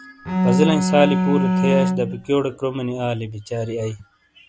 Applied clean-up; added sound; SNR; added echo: none; Bowed string instrument; -3 dB; none.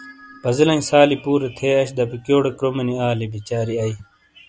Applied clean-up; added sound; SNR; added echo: none; none; none; none.